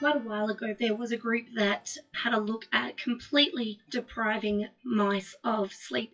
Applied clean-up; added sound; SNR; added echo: classical method WPE with log-MMSE.